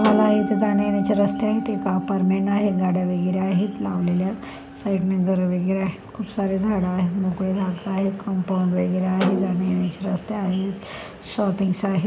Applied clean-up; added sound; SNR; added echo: none; Musical instrument + Snare drum; 11 dB; none.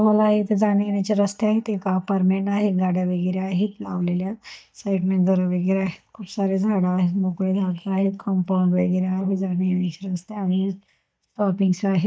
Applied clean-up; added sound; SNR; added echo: neural mask model DeepFilterNet 3.